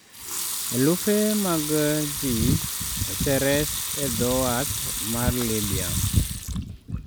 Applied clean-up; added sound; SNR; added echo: none; Sink (filling or washing) / Water tap, faucet / Liquid; 4 dB; none.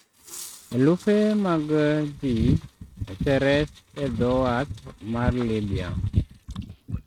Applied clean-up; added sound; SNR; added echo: neural mask model RNNoise.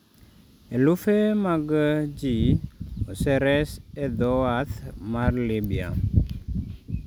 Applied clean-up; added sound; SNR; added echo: none; none; none; none.